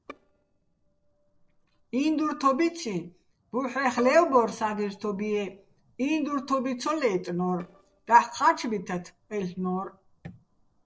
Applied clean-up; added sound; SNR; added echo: neural separator model SepFormer DNS4.